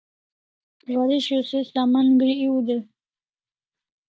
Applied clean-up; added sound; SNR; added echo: neural mask model DeepFilterNet 3.